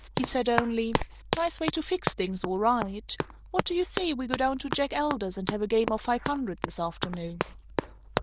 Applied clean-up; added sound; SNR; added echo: neural diffusion model UNIVERSE++.